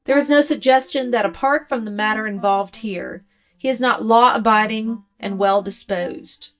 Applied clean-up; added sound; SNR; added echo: neural mask model DeepFilterNet 3.